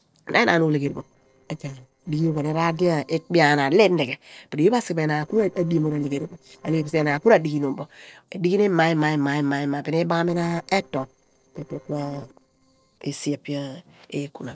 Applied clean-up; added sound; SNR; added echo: neural separator model SepFormer DNS4.